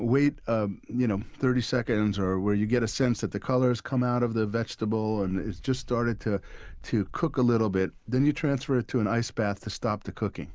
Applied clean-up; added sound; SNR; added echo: none; Dog; 19 dB; none.